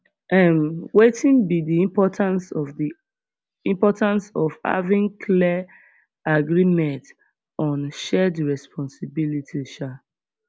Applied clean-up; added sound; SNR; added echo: none; none; none; none.